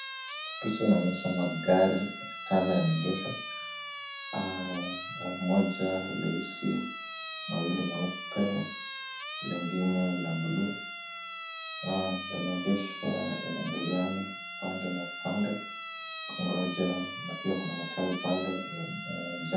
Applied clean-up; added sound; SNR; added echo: none; Siren; 6 dB; reverberation time 0.7 s.